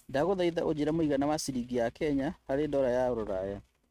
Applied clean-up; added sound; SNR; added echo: neural mask model RNNoise.